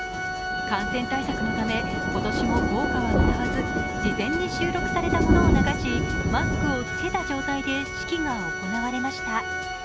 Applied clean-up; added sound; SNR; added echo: none; Thunder + Organ; -4 dB; none.